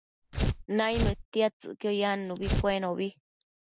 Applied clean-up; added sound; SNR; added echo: none; Tearing; -1 dB; none.